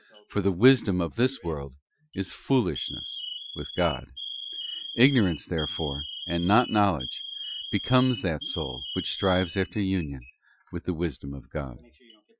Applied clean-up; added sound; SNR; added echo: classical method Wiener filter.